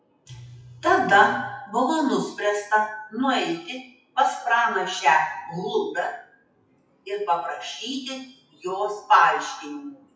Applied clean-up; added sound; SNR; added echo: classical method WPE with log-MMSE.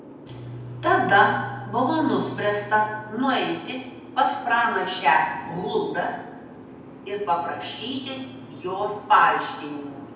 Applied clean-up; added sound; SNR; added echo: none; Boat, Water vehicle; 18 dB; reverberation time 0.9 s.